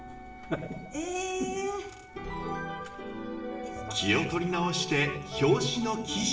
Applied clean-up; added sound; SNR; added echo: none; Wind instrument, woodwind instrument; 16 dB; reverberation time 0.8 s.